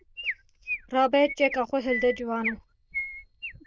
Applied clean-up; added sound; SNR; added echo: neural diffusion model UNIVERSE++.